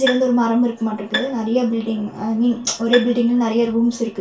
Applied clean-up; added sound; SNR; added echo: none; Bowed string instrument; 12 dB; reverberation time 0.2 s.